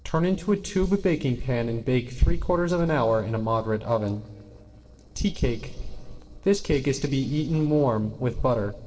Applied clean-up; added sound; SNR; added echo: neural separator model SepFormer DNS4.